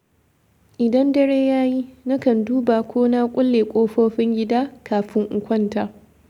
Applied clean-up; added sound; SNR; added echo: none; none; none; none.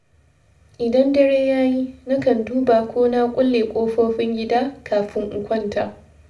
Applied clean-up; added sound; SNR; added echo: none; none; none; reverberation time 0.3 s.